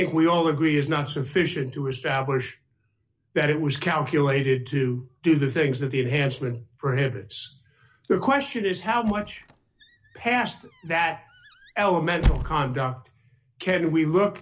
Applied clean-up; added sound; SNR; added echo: none; Squeak / Slam / Wood; 6 dB; none.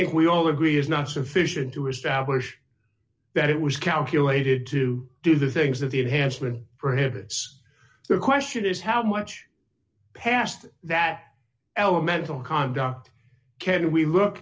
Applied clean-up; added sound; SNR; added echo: none; none; none; none.